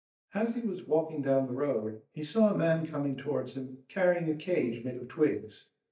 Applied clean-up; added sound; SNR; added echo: neural mask model DeepFilterNet 3.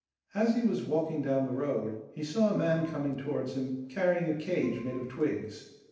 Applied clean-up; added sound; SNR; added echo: neural separator model SepFormer DNS4.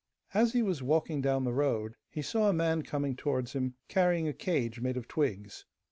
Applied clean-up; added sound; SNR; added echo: none; none; none; none.